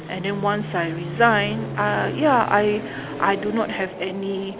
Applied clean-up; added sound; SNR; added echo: none; Fixed-wing aircraft, airplane; 9 dB; none.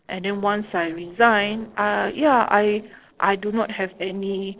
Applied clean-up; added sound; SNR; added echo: neural separator model SepFormer DNS4.